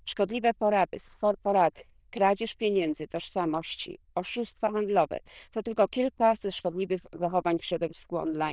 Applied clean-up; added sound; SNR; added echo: neural diffusion model UNIVERSE++.